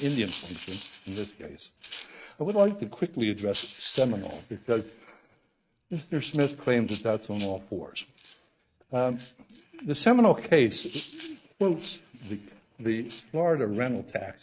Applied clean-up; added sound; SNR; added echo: neural mask model RNNoise.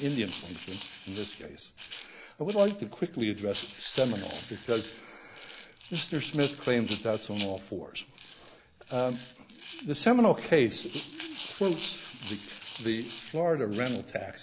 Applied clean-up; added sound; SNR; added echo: none; Rattle (instrument); -4 dB; none.